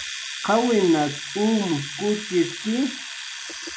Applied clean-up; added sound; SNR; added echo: none; Domestic sounds, home sounds; 9 dB; none.